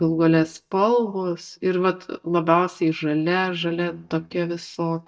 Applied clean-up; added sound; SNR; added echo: neural mask model DeepFilterNet 3.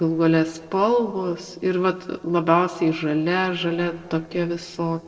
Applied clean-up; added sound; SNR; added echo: neural separator model SepFormer DNS4.